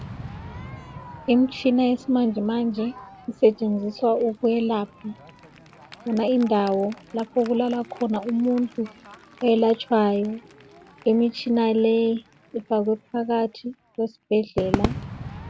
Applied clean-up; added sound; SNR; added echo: none; Crowd / Fireworks; 14 dB; none.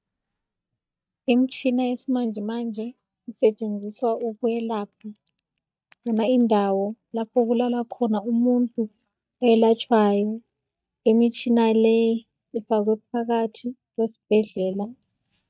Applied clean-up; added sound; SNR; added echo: neural mask model DeepFilterNet 3.